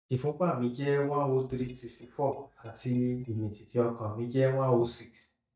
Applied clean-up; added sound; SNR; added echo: neural mask model DeepFilterNet 3.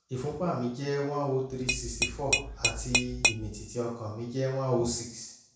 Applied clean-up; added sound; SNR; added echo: none; Tap / Glass; -2 dB; reverberation time 0.6 s.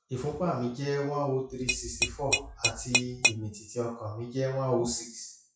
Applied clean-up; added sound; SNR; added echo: classical method WPE with log-MMSE.